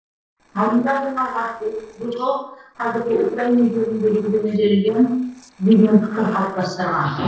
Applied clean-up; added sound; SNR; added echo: neural separator model SepFormer DNS4.